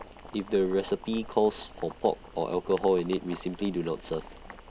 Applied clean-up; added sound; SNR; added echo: none; Boiling; 16 dB; none.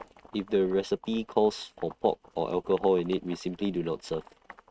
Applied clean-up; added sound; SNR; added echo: neural mask model RNNoise.